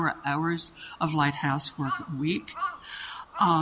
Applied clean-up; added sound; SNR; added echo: none; Crow; 10 dB; none.